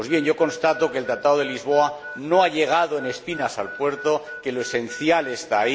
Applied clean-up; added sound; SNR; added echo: none; Harmonica; 16 dB; none.